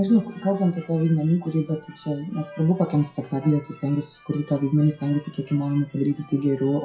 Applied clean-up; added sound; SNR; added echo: classical method WPE with log-MMSE.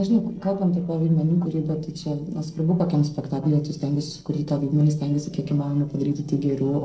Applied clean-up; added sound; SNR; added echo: neural separator model SepFormer DNS4.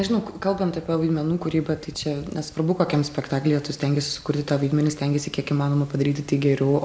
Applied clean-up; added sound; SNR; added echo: none; none; none; none.